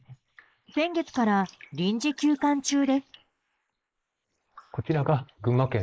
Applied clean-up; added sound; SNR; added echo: neural mask model Resemble Enhance denoiser.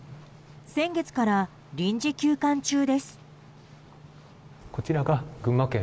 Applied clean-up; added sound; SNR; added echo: none; none; none; none.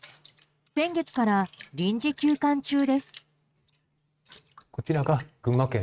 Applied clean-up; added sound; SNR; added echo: neural mask model RNNoise.